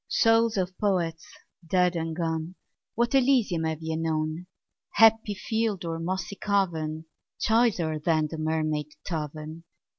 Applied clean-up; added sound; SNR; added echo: none; none; none; none.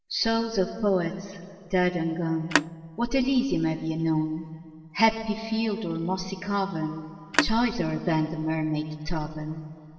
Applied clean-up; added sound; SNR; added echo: none; Telephone; 4 dB; reverberation time 2.4 s.